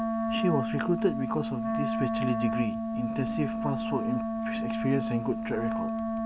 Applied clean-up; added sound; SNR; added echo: none; Wind instrument, woodwind instrument; -1 dB; none.